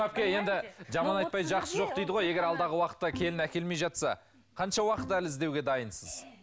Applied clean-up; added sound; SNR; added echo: none; Bowed string instrument; 15 dB; none.